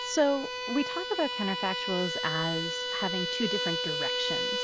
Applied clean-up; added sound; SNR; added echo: none; Bowed string instrument; 1 dB; none.